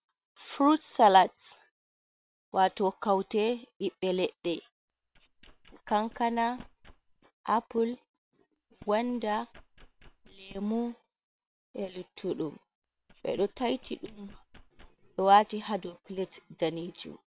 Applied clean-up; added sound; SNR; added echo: neural separator model SepFormer WHAM!.